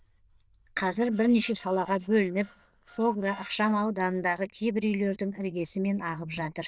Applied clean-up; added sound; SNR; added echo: neural diffusion model UNIVERSE++.